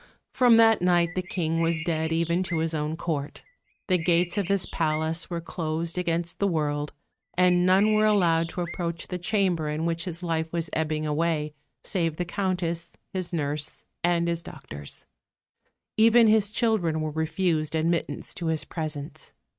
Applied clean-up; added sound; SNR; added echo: neural mask model RNNoise.